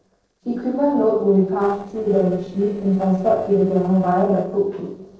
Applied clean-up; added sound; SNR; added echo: neural separator model SepFormer DNS4.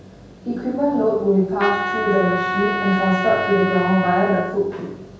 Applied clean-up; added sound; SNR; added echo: none; Trumpet; 4 dB; reverberation time 0.7 s.